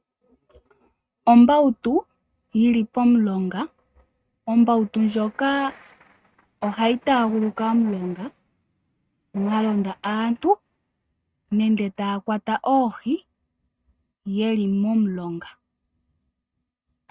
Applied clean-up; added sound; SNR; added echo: neural mask model RNNoise.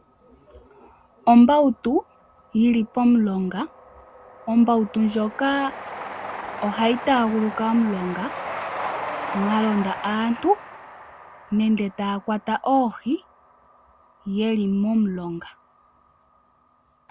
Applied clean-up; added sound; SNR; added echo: none; Train; 14 dB; none.